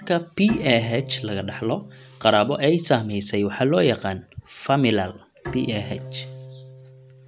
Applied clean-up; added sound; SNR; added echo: none; Bowed string instrument; 16 dB; none.